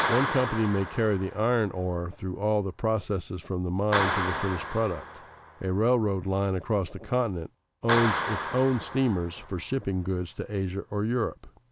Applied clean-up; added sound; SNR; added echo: none; Clapping; 7 dB; none.